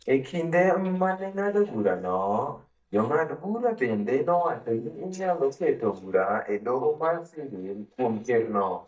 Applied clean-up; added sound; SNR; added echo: neural mask model DeepFilterNet 3.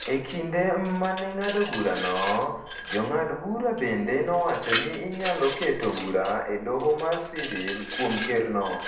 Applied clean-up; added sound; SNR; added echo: none; Glass; 7 dB; reverberation time 0.7 s.